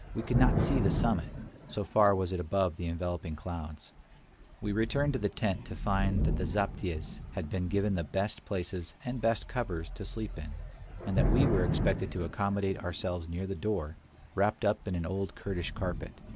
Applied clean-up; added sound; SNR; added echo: none; Thunder / Rain; 3 dB; none.